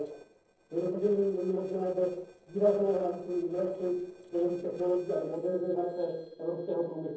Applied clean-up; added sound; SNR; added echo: neural separator model SepFormer DNS4.